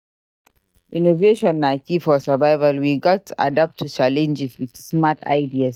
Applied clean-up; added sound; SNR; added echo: neural mask model DeepFilterNet 3.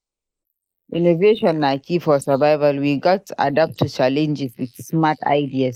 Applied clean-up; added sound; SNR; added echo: neural mask model Resemble Enhance denoiser.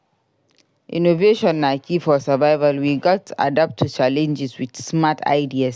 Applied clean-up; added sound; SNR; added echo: none; none; none; none.